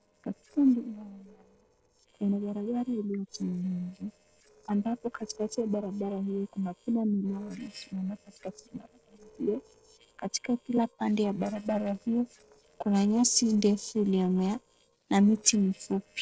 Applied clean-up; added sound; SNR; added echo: neural separator model SepFormer DNS4.